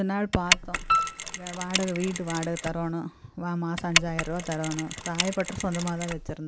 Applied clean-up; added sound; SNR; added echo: none; Mechanisms + Piano; 0 dB; none.